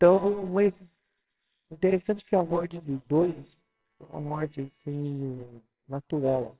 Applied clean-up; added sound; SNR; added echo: neural separator model SepFormer WHAMR!.